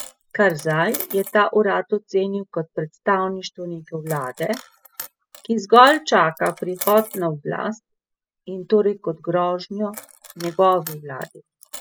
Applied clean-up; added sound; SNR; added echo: classical method spectral subtraction.